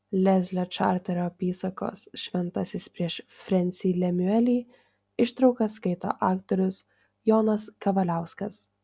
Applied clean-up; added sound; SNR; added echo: none; none; none; none.